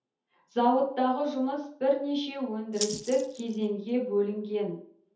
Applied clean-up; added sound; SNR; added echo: none; Rattle (instrument); 11 dB; reverberation time 0.5 s.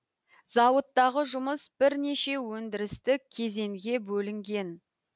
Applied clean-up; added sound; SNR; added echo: none; none; none; none.